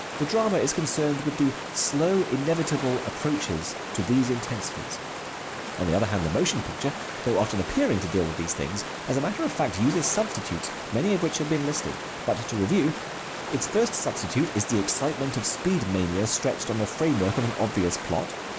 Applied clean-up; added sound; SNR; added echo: none; Water; 8 dB; none.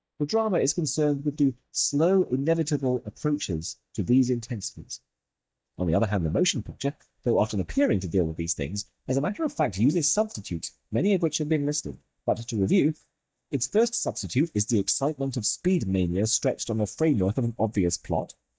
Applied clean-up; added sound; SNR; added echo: neural mask model DeepFilterNet 3.